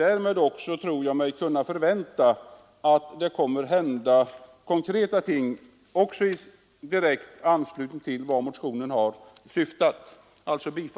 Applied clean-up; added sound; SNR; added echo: none; none; none; none.